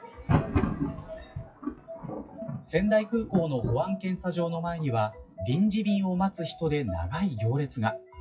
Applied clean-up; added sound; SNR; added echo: classical method WPE with log-MMSE.